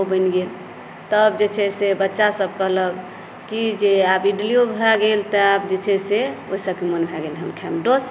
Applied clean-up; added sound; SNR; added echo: none; none; none; none.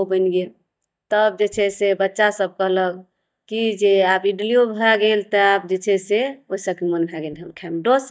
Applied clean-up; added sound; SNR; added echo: neural mask model DeepFilterNet 3.